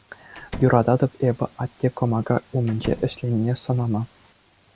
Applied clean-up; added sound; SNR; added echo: none; Slam; 15 dB; none.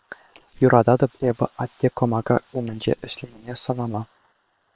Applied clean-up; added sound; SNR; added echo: neural separator model SepFormer WHAM!.